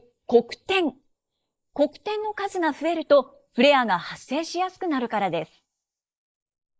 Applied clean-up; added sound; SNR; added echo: neural mask model Resemble Enhance denoiser.